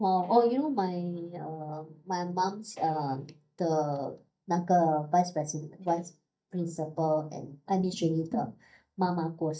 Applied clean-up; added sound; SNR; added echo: neural mask model DeepFilterNet 3.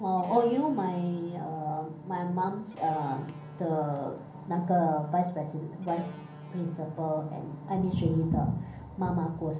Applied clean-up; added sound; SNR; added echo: none; Electric guitar; 16 dB; reverberation time 0.6 s.